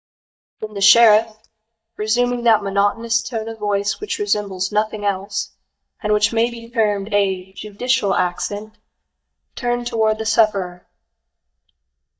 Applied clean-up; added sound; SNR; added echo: neural mask model DeepFilterNet 3.